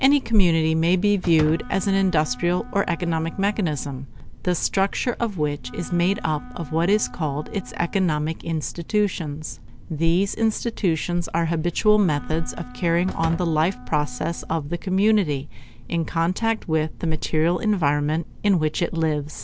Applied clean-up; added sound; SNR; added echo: none; Wind instrument, woodwind instrument + Slam; 17 dB; none.